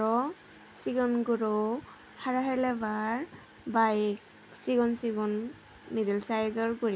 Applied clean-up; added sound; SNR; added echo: none; none; none; none.